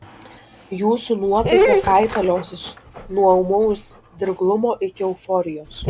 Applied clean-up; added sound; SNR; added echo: none; Dog; 5 dB; none.